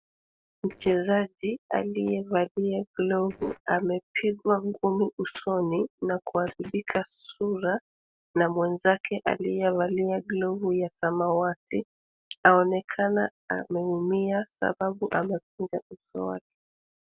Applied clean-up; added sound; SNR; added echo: neural separator model SepFormer DNS4.